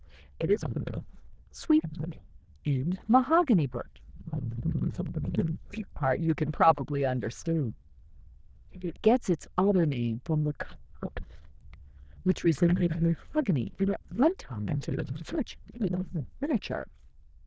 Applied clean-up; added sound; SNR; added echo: neural diffusion model UNIVERSE++.